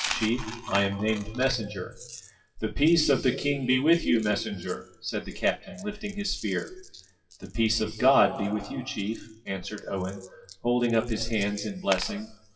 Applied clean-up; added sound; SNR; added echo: classical method WPE with log-MMSE.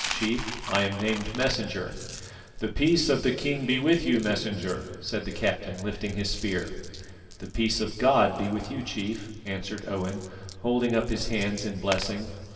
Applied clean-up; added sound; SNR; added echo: none; Coin (dropping); 14 dB; reverberation time 2.2 s.